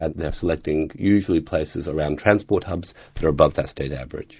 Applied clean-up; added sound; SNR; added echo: neural mask model DeepFilterNet 3.